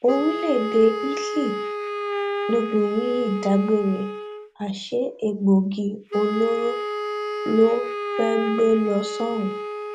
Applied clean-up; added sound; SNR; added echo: none; Wind instrument, woodwind instrument; 6 dB; none.